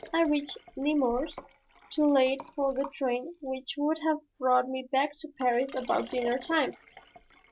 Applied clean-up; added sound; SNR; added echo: none; Liquid; 19 dB; none.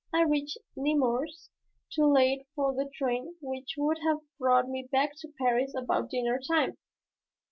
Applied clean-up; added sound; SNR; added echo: none; none; none; none.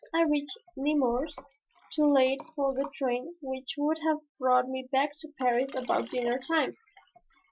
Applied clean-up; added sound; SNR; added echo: classical method Wiener filter.